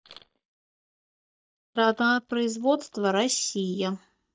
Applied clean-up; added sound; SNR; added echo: neural mask model DeepFilterNet 3.